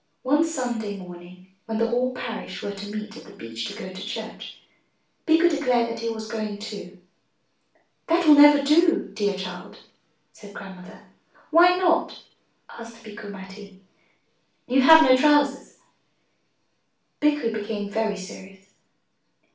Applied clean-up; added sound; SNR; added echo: none; none; none; reverberation time 0.4 s.